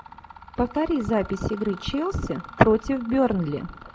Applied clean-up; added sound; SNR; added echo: none; Mechanisms; 18 dB; none.